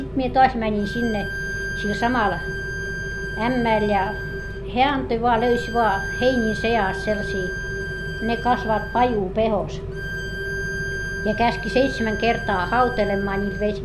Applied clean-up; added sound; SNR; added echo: none; Rain + Bowed string instrument; 6 dB; none.